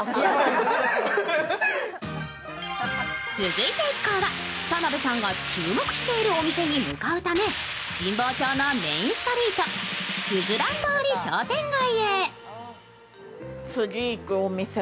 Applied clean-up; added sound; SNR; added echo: none; Hiss; 5 dB; none.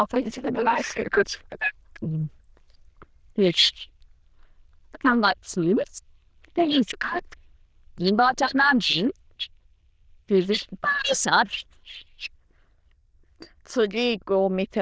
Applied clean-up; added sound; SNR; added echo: neural diffusion model UNIVERSE++.